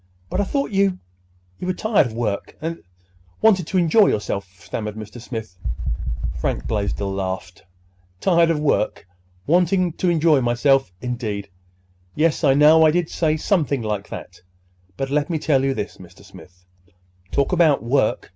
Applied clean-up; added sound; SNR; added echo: none; none; none; none.